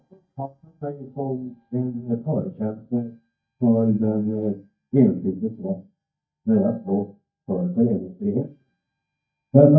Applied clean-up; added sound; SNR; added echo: neural mask model DeepFilterNet 3.